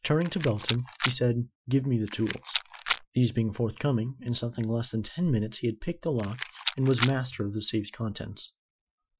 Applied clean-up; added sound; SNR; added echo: classical method Wiener filter.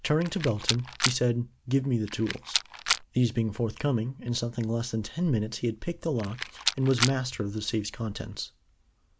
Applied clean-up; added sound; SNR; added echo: none; Rattle; 3 dB; none.